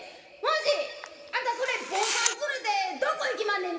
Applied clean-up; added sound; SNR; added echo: none; Camera; 4 dB; reverberation time 2.1 s.